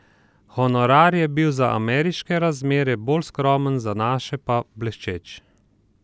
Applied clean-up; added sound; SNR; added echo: none; none; none; none.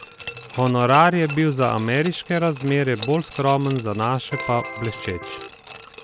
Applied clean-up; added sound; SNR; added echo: none; Electric guitar + Glass; 13 dB; none.